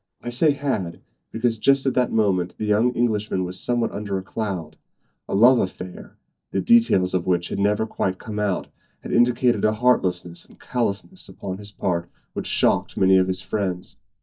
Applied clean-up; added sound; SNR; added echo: neural mask model DeepFilterNet 3.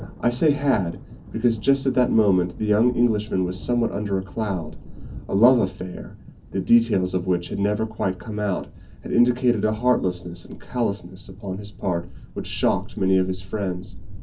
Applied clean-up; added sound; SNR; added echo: none; Thunder; 14 dB; reverberation time 0.4 s.